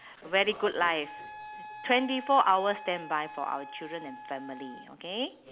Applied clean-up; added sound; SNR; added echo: none; Wind instrument, woodwind instrument; 16 dB; none.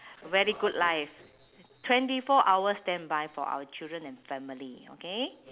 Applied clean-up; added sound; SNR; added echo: none; none; none; none.